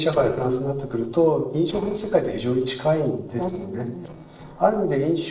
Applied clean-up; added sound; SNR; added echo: neural separator model SepFormer DNS4.